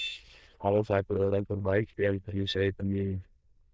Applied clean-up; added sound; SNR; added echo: neural diffusion model UNIVERSE++.